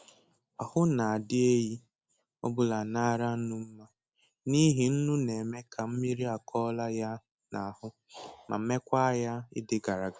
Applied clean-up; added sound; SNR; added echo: none; none; none; none.